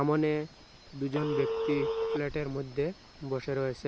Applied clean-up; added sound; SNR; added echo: none; Telephone; 4 dB; none.